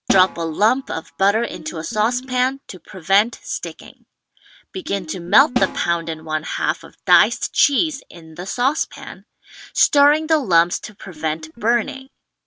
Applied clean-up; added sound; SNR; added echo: none; Snare drum + Guitar; 11 dB; none.